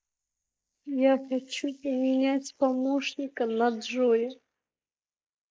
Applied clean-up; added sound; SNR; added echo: neural mask model Resemble Enhance denoiser.